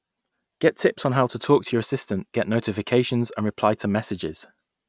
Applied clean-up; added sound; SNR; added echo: none; none; none; none.